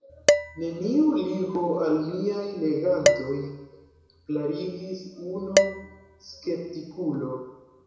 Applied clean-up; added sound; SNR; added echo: none; Dishes, pots, and pans; 1 dB; reverberation time 1.0 s.